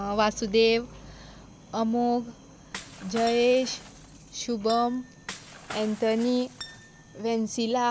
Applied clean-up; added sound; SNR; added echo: none; Shatter / Crushing + Acoustic guitar; 16 dB; none.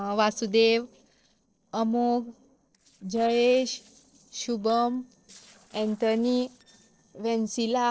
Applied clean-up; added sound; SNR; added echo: neural separator model SepFormer DNS4.